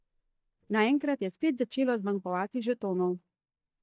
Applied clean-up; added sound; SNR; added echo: neural mask model DeepFilterNet 3.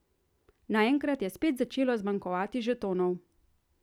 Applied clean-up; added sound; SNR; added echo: none; none; none; none.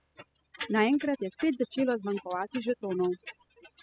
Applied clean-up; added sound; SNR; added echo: classical method spectral subtraction.